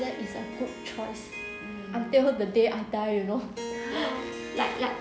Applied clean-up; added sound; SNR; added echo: none; Harp; 10 dB; none.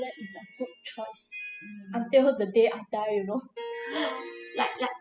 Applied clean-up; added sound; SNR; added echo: classical method spectral subtraction.